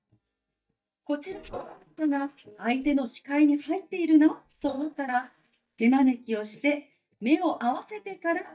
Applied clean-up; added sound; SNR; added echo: neural mask model DeepFilterNet 3.